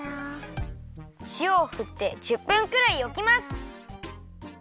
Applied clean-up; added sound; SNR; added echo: none; none; none; none.